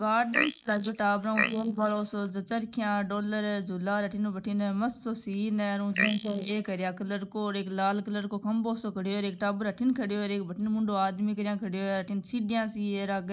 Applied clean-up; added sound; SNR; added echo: neural mask model Resemble Enhance denoiser.